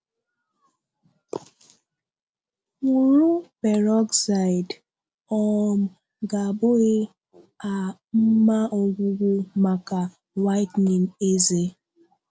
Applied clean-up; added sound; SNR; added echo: none; none; none; none.